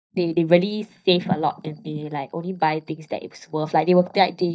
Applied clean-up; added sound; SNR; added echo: neural mask model DeepFilterNet 3.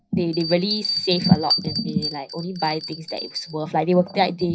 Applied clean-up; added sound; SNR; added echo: classical method WPE with log-MMSE.